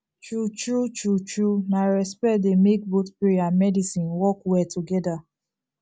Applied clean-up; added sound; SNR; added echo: none; none; none; none.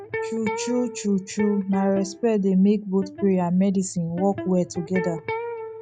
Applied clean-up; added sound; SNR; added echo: none; Electric guitar; 10 dB; none.